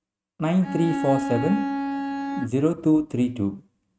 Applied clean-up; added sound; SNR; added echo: neural mask model RNNoise.